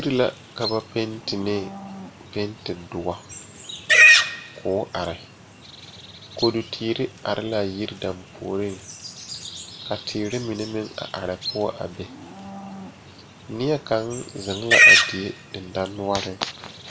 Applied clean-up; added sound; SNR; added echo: none; Livestock, farm animals, working animals; -3 dB; none.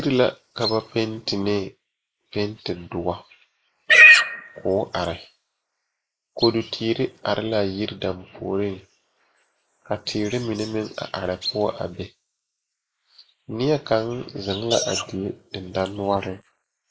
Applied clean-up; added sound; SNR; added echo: neural mask model Resemble Enhance denoiser.